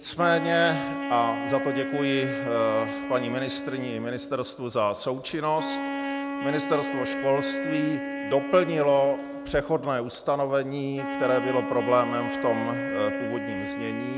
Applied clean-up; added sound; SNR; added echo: none; Wind instrument, woodwind instrument; 5 dB; none.